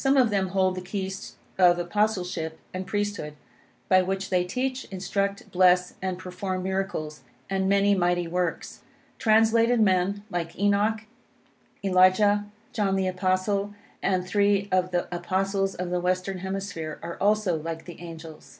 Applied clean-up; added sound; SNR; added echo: none; none; none; none.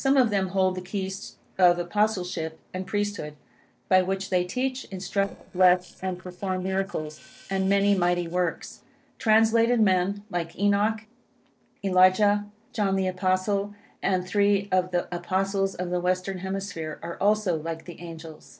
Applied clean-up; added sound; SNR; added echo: neural separator model SepFormer DNS4.